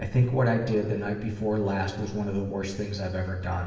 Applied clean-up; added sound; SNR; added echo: none; none; none; reverberation time 1.4 s.